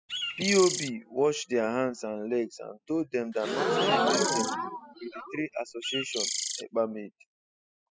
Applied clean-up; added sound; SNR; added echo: classical method spectral subtraction.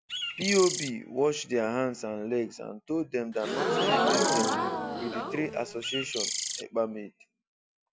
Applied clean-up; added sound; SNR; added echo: none; Bird + Crowd / Gasp; -2 dB; none.